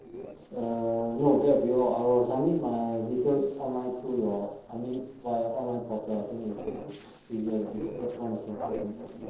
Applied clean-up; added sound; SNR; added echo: neural separator model SepFormer DNS4.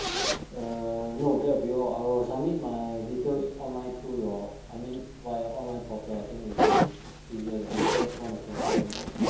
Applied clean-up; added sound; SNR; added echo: none; Zipper (clothing); 0 dB; reverberation time 0.7 s.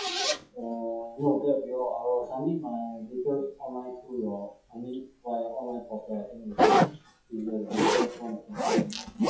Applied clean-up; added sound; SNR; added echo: classical method WPE with log-MMSE.